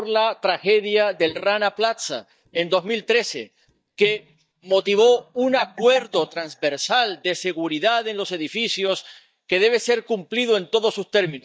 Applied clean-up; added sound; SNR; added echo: neural mask model DeepFilterNet 3.